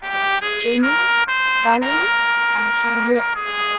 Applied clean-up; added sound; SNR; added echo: neural diffusion model UNIVERSE++.